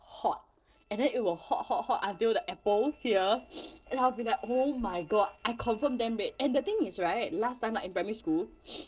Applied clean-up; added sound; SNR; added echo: neural separator model SepFormer DNS4.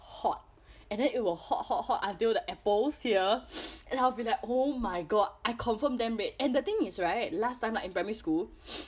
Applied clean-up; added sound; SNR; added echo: none; none; none; none.